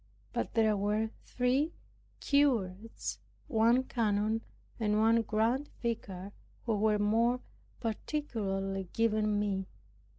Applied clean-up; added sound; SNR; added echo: none; none; none; none.